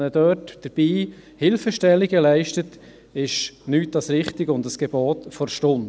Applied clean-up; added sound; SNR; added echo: none; none; none; none.